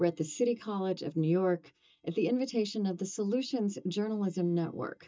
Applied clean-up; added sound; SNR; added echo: neural mask model DeepFilterNet 3.